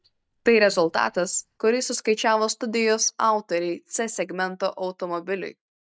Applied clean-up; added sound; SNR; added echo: neural mask model DeepFilterNet 3.